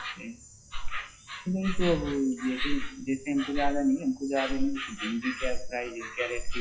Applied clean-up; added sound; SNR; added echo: classical method WPE with log-MMSE.